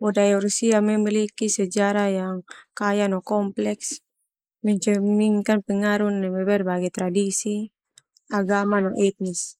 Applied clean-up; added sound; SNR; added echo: neural mask model Resemble Enhance denoiser.